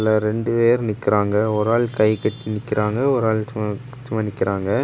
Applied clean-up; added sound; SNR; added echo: none; none; none; none.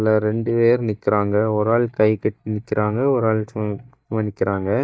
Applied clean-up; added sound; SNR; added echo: neural mask model DeepFilterNet 3.